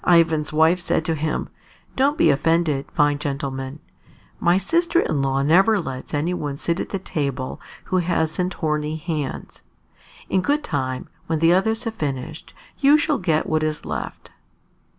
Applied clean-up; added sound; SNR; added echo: none; none; none; none.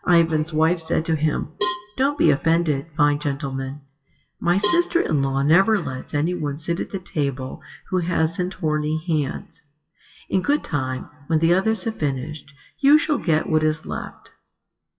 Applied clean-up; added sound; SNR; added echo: classical method WPE with log-MMSE.